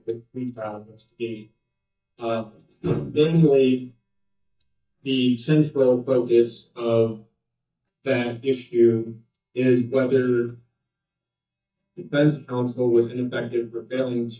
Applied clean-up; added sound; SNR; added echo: neural mask model DeepFilterNet 3.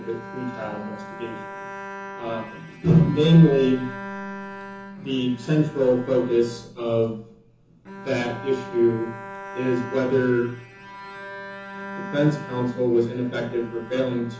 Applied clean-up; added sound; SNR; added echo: none; Bowed string instrument; 14 dB; reverberation time 0.6 s.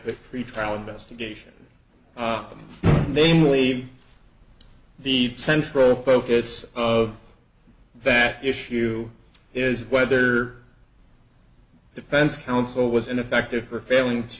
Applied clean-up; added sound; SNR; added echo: none; none; none; none.